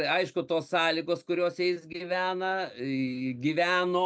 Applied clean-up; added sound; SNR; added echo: none; none; none; none.